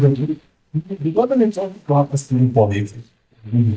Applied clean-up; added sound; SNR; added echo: neural mask model DeepFilterNet 3.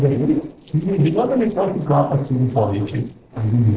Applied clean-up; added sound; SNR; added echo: neural separator model SepFormer DNS4.